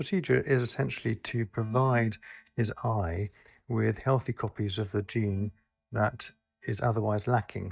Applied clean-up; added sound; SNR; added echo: neural mask model DeepFilterNet 3.